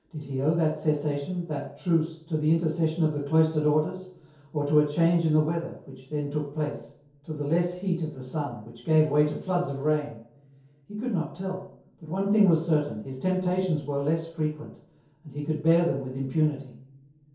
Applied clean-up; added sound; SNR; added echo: none; none; none; reverberation time 0.6 s.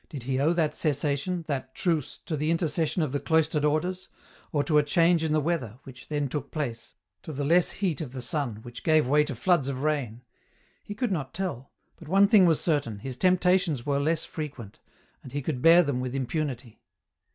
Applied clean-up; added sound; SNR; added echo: none; none; none; none.